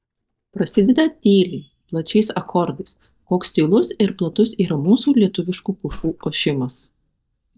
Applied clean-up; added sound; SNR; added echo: neural mask model DeepFilterNet 3.